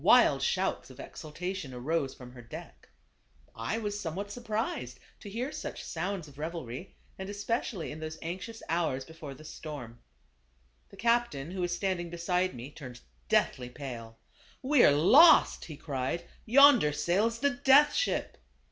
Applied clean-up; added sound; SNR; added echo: none; none; none; none.